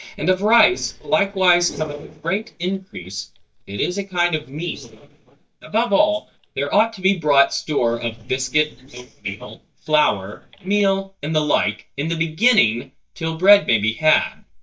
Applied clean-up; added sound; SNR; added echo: neural mask model DeepFilterNet 3.